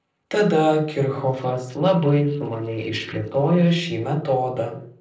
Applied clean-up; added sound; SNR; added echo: neural separator model SepFormer DNS4.